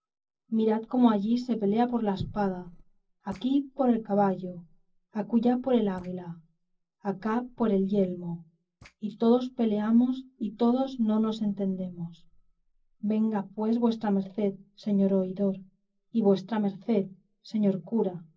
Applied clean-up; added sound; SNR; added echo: neural separator model SepFormer DNS4.